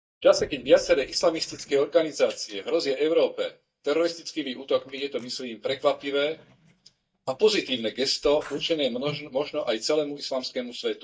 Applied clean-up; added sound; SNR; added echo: neural mask model DeepFilterNet 3.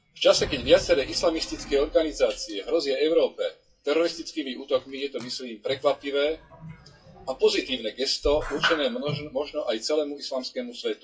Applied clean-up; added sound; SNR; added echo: classical method WPE with log-MMSE.